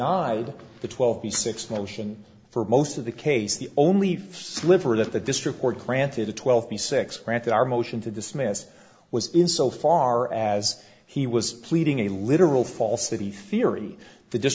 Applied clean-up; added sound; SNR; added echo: none; none; none; none.